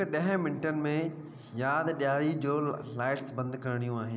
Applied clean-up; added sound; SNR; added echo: none; none; none; none.